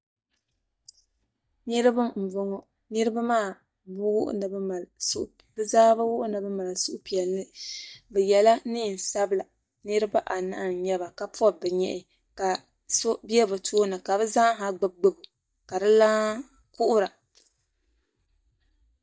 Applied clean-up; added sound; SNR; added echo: neural mask model DeepFilterNet 3.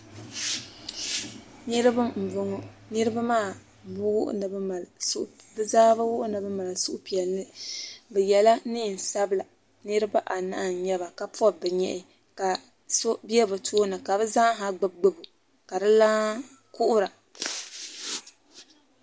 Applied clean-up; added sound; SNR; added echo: none; none; none; none.